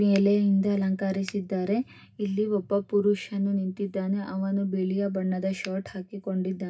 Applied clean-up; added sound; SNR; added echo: none; Finger snapping; 18 dB; reverberation time 0.4 s.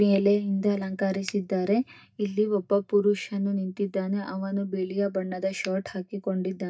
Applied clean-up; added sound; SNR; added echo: neural mask model DeepFilterNet 3.